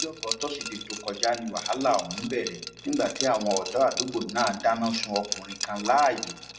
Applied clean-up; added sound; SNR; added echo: none; Liquid; 8 dB; reverberation time 0.5 s.